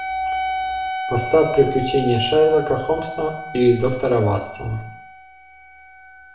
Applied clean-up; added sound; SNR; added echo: none; Wind instrument, woodwind instrument; 8 dB; reverberation time 0.6 s.